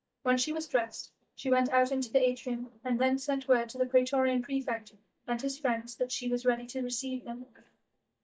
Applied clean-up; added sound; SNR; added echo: neural mask model DeepFilterNet 3.